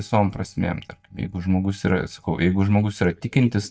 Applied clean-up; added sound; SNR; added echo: neural mask model DeepFilterNet 3.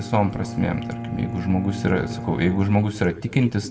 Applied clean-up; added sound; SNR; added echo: none; Bowed string instrument; 10 dB; reverberation time 1.1 s.